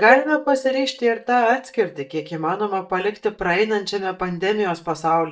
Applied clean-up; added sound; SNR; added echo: neural mask model DeepFilterNet 3.